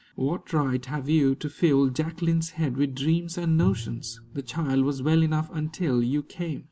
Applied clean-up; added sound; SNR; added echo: none; Bowed string instrument; 13 dB; none.